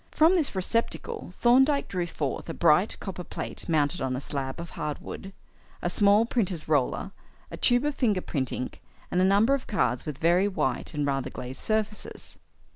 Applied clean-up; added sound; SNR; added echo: none; none; none; none.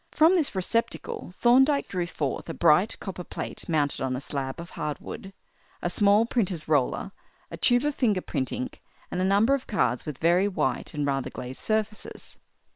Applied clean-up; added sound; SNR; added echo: neural separator model SepFormer WHAM!.